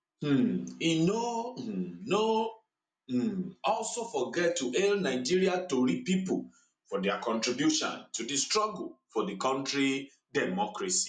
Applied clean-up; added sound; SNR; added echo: none; none; none; none.